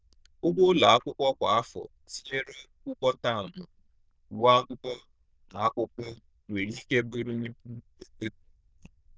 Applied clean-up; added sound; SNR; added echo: neural diffusion model UNIVERSE++.